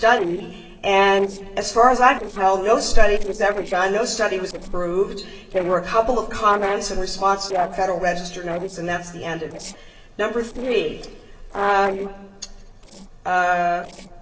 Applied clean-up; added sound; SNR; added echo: neural separator model SepFormer DNS4.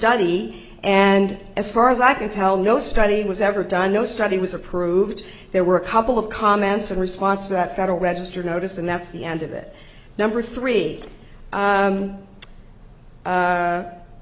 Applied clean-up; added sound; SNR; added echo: none; none; none; none.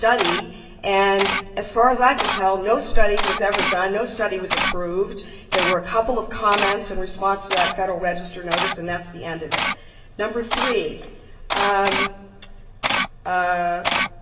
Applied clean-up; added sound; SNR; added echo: none; Camera; 3 dB; reverberation time 1.1 s.